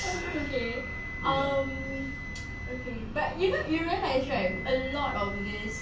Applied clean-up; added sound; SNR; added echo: none; Wind instrument, woodwind instrument; 10 dB; reverberation time 0.3 s.